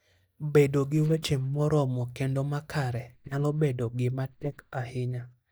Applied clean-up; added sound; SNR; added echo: neural mask model DeepFilterNet 3.